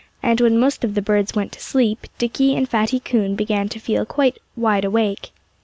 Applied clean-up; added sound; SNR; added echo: none; none; none; none.